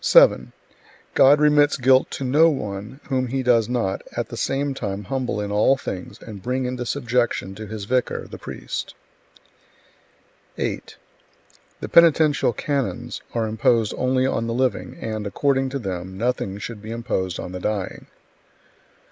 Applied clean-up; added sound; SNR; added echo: none; none; none; none.